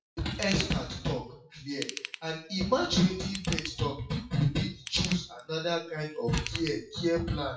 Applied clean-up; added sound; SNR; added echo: classical method WPE with log-MMSE.